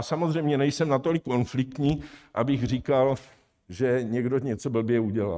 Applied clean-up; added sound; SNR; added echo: neural mask model RNNoise.